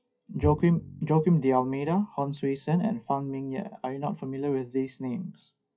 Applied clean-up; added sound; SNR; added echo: classical method WPE with log-MMSE.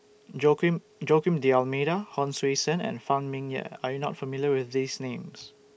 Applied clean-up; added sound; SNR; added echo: none; none; none; none.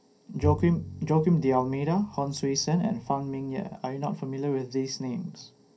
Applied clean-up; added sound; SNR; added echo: none; Bowed string instrument; 9 dB; reverberation time 0.3 s.